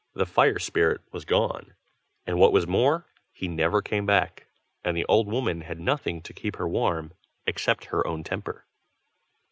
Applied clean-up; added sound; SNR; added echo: none; none; none; none.